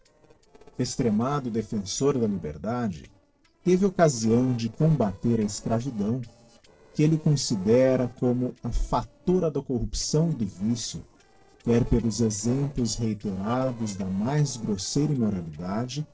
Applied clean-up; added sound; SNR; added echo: neural separator model SepFormer DNS4.